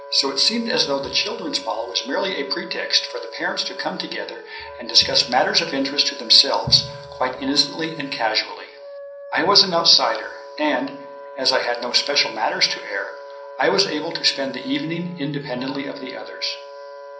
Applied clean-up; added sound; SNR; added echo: none; Wind instrument, woodwind instrument; 15 dB; reverberation time 0.6 s.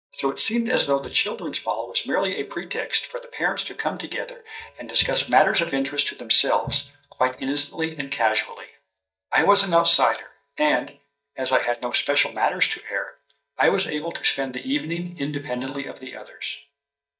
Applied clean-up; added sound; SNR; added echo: neural mask model DeepFilterNet 3.